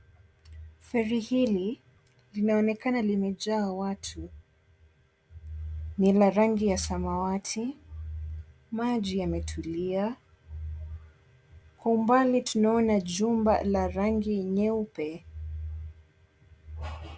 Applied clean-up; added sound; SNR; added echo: none; none; none; none.